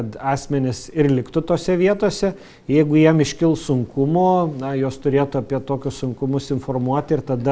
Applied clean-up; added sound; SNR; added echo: none; none; none; none.